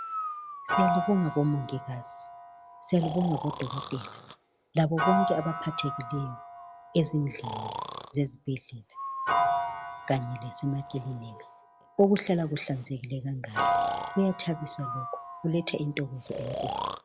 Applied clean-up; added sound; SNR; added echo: none; Piano + Breathing; 3 dB; none.